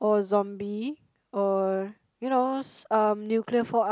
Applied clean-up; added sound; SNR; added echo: none; none; none; none.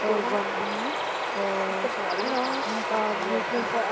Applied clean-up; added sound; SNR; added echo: none; Bird vocalization, bird call, bird song; -3 dB; none.